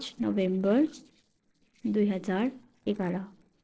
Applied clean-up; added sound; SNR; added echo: neural separator model SepFormer DNS4.